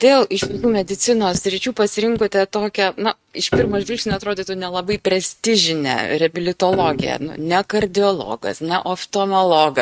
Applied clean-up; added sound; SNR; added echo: neural mask model RNNoise.